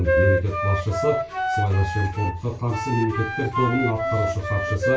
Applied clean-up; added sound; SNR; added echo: none; Wind instrument, woodwind instrument; 2 dB; reverberation time 0.2 s.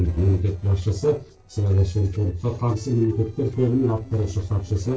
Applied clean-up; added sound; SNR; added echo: neural separator model SepFormer DNS4.